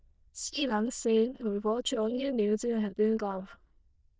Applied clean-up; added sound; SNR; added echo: neural diffusion model UNIVERSE++.